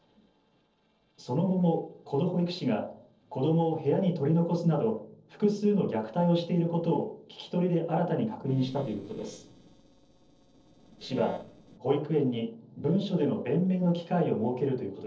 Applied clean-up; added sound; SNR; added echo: neural separator model SepFormer DNS4.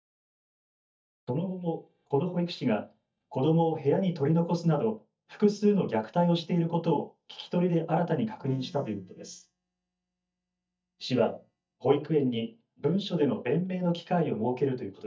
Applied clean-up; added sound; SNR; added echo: neural mask model DeepFilterNet 3.